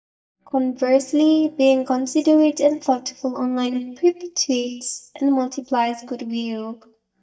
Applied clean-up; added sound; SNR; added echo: neural mask model DeepFilterNet 3.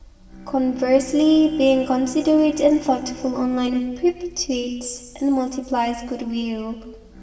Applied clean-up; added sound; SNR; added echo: none; Bowed string instrument; 19 dB; reverberation time 1.2 s.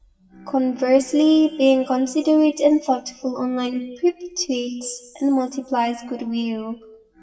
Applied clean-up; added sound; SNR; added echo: classical method WPE with log-MMSE.